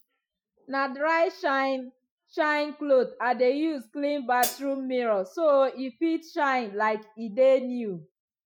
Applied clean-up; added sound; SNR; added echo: classical method Wiener filter.